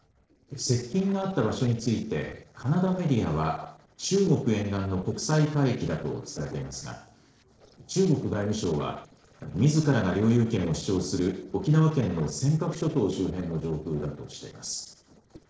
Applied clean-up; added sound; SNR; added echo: neural separator model SepFormer DNS4.